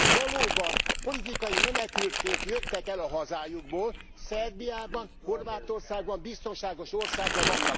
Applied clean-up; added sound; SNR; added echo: none; Crumpling, crinkling; -3 dB; none.